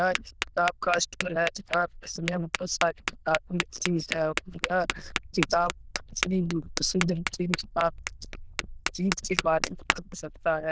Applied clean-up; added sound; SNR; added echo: neural diffusion model UNIVERSE++.